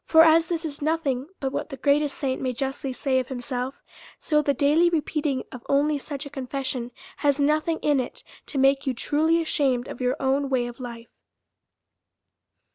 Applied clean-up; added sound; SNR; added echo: none; none; none; none.